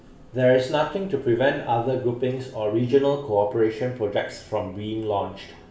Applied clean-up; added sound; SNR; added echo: none; none; none; reverberation time 0.5 s.